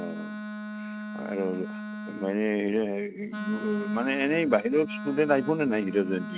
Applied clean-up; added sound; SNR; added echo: neural mask model RNNoise.